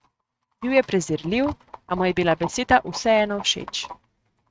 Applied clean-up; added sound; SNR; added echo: neural mask model RNNoise.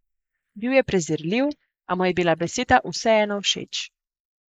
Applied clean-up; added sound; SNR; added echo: neural mask model Resemble Enhance denoiser.